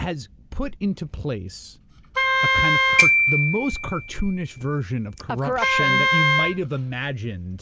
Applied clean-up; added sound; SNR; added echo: none; Glockenspiel + Wind instrument, woodwind instrument; -5 dB; none.